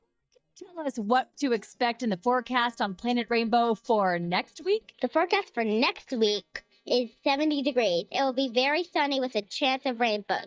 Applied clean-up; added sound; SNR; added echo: neural mask model DeepFilterNet 3.